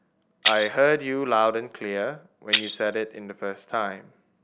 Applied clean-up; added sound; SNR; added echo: none; Shatter; 2 dB; none.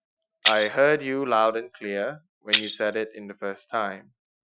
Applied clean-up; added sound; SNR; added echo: classical method Wiener filter.